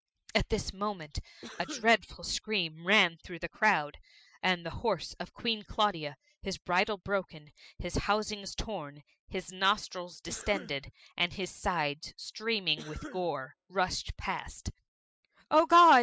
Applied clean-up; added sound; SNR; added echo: classical method spectral subtraction.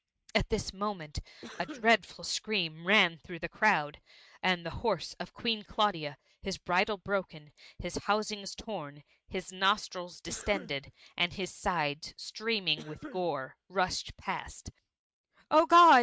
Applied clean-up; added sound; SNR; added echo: neural mask model RNNoise.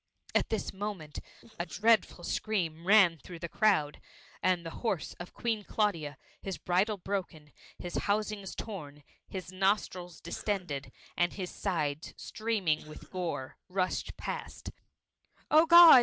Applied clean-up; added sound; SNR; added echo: neural separator model SepFormer DNS4.